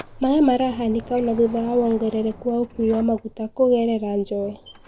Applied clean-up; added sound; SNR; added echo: none; Sliding door; 19 dB; none.